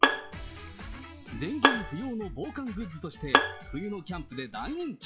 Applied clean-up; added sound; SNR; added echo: classical method log-MMSE.